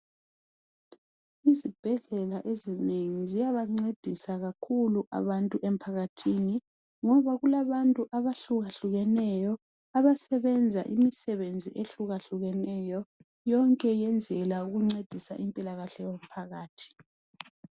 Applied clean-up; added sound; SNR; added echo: none; none; none; none.